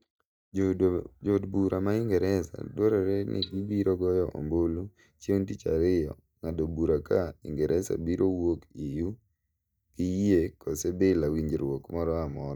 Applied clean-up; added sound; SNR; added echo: neural mask model DeepFilterNet 3.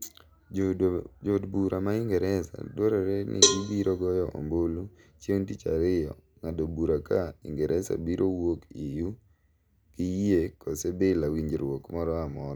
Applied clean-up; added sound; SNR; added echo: none; Cowbell; 1 dB; none.